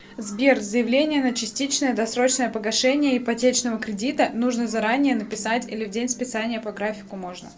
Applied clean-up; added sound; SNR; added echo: none; none; none; none.